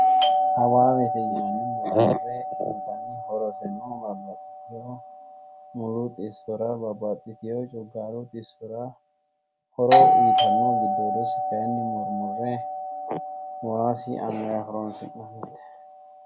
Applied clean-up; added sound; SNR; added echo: none; Doorbell; -3 dB; none.